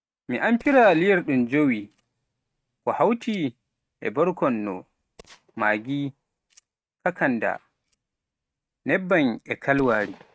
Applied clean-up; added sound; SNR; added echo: neural mask model RNNoise.